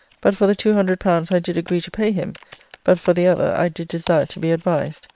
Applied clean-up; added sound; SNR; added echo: neural separator model SepFormer WHAM!.